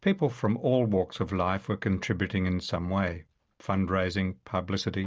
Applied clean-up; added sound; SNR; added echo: none; none; none; none.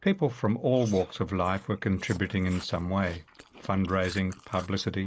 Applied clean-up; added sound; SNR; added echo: neural mask model Resemble Enhance denoiser.